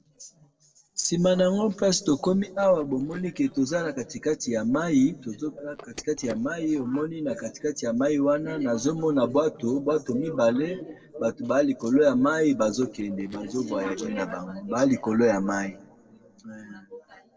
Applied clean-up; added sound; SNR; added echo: neural separator model SepFormer DNS4.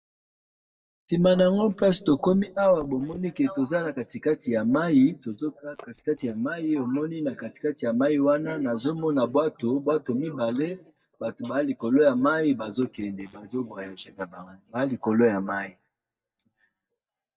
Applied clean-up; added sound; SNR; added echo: neural mask model DeepFilterNet 3.